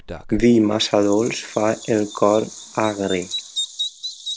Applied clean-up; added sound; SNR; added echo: none; Bird vocalization, bird call, bird song; 12 dB; none.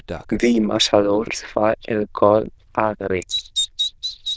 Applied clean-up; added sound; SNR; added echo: neural diffusion model UNIVERSE++.